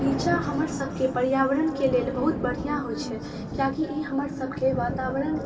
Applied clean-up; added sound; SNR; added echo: none; Thunder; 7 dB; reverberation time 2.8 s.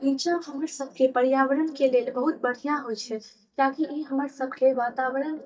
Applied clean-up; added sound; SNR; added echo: neural mask model DeepFilterNet 3.